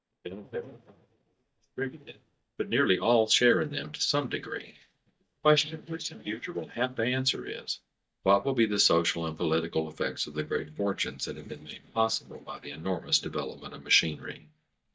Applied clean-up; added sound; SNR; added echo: neural mask model DeepFilterNet 3.